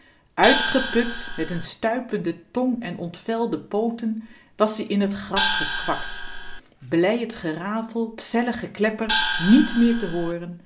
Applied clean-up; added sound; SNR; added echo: none; Gong; 2 dB; none.